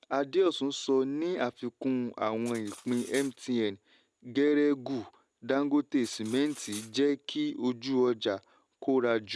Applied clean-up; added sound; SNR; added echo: none; Cutlery, silverware; 18 dB; none.